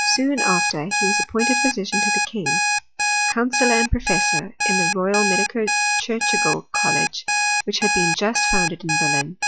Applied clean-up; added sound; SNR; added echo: classical method log-MMSE.